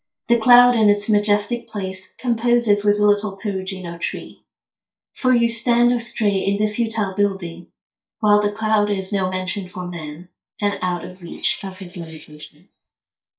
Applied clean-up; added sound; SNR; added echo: neural mask model DeepFilterNet 3.